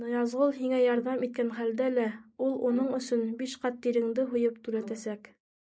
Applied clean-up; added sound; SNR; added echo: neural mask model Resemble Enhance denoiser.